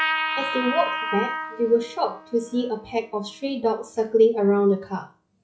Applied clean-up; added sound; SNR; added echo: classical method log-MMSE.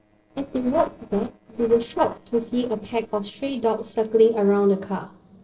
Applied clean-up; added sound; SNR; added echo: neural separator model SepFormer DNS4.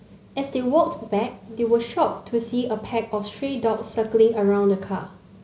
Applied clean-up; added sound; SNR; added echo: none; none; none; none.